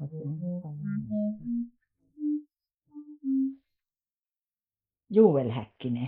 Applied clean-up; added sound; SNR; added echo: neural mask model Resemble Enhance denoiser.